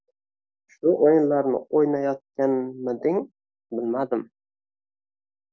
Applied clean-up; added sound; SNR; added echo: none; none; none; none.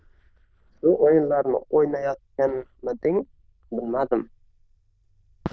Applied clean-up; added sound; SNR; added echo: neural diffusion model UNIVERSE++.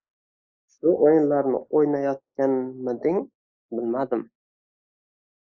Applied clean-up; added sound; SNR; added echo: neural mask model Resemble Enhance denoiser.